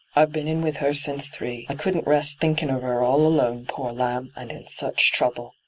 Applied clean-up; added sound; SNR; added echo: none; none; none; none.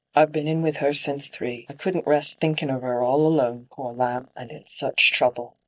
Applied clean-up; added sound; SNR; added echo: neural mask model DeepFilterNet 3.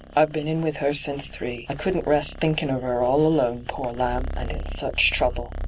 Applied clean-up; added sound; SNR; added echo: none; Purr; 10 dB; none.